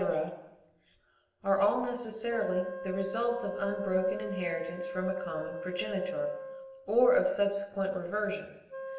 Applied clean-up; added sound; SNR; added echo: none; Wind instrument, woodwind instrument; 10 dB; reverberation time 0.9 s.